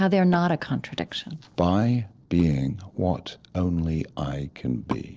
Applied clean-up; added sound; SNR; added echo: neural separator model SepFormer DNS4.